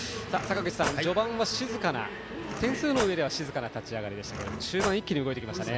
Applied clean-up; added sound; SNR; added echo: none; Cutlery, silverware / Drawer open or close; 7 dB; none.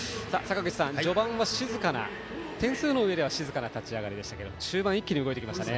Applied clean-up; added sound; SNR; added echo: none; none; none; none.